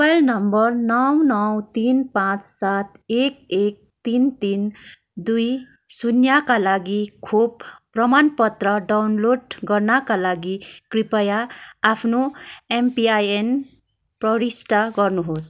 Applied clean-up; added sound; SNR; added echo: none; none; none; none.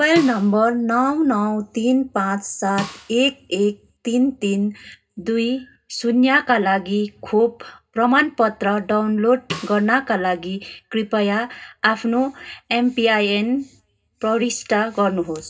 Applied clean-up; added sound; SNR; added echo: none; Snare drum; 17 dB; reverberation time 0.2 s.